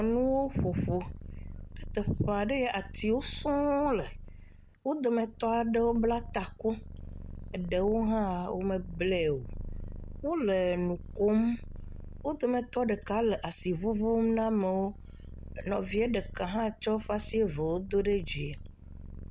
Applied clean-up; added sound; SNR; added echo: none; Purr; 12 dB; none.